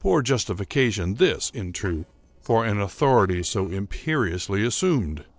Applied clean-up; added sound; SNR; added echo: neural separator model SepFormer DNS4.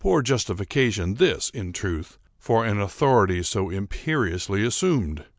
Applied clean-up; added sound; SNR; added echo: none; none; none; none.